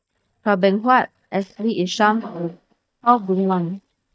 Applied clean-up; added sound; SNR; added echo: neural mask model DeepFilterNet 3.